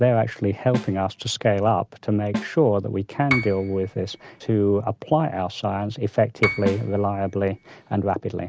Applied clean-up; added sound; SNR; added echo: none; Snare drum + Piano; 10 dB; none.